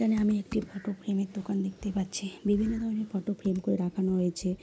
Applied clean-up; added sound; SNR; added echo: none; Computer keyboard; 20 dB; none.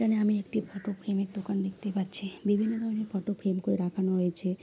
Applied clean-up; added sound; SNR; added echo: none; none; none; none.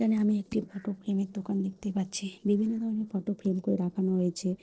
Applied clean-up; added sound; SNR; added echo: neural separator model SepFormer DNS4.